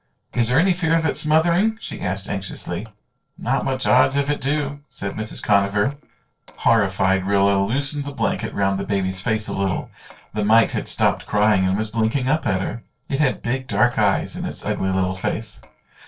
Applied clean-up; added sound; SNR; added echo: neural separator model SepFormer DNS4.